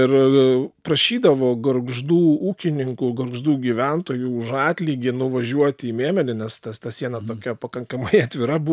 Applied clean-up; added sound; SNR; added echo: none; none; none; none.